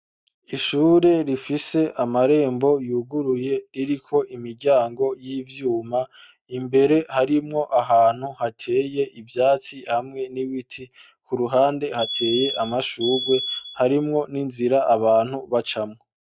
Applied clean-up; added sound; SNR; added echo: neural mask model RNNoise.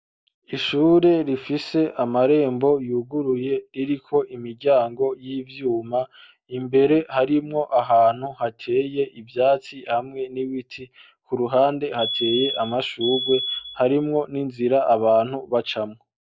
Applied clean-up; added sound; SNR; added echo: none; Alarm; 7 dB; none.